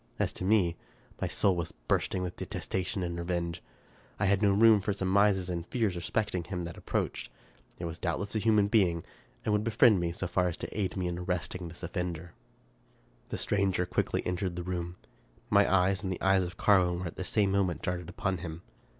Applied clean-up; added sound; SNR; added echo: none; none; none; none.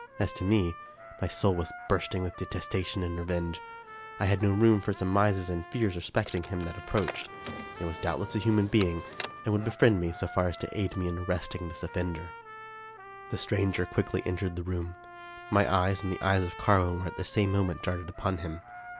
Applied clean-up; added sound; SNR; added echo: none; Trumpet + Car; 14 dB; none.